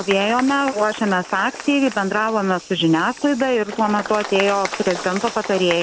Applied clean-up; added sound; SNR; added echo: none; Engine + Applause; 12 dB; none.